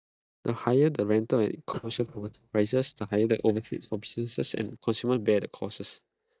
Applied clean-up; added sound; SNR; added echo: neural mask model DeepFilterNet 3.